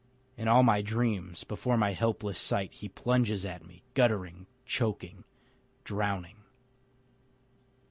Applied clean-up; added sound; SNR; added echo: none; none; none; none.